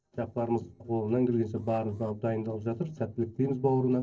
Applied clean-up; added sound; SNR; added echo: neural separator model SepFormer DNS4.